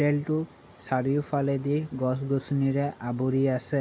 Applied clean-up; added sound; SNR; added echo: none; none; none; none.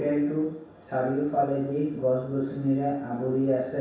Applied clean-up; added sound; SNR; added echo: none; none; none; reverberation time 0.7 s.